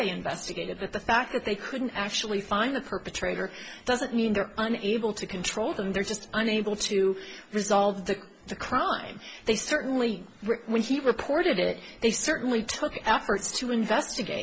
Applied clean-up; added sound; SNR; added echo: none; none; none; none.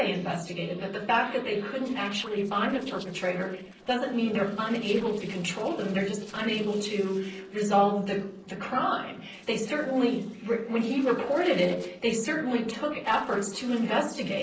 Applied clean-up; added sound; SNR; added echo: neural separator model SepFormer DNS4.